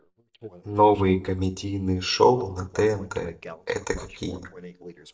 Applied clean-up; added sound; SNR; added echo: neural mask model DeepFilterNet 3.